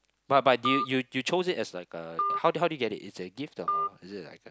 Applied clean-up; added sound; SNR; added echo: none; Telephone; 6 dB; none.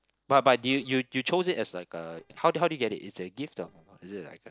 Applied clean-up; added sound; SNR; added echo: neural separator model SepFormer DNS4.